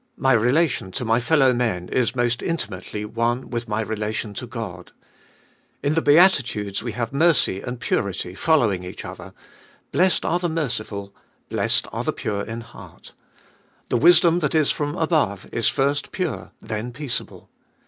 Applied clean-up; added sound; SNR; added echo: none; none; none; none.